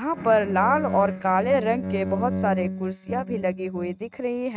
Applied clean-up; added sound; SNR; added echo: neural mask model RNNoise.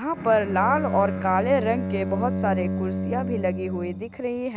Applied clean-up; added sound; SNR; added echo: none; Bowed string instrument; 3 dB; none.